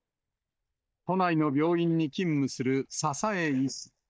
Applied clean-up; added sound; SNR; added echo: neural mask model DeepFilterNet 3.